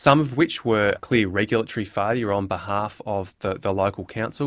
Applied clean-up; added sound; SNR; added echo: none; none; none; none.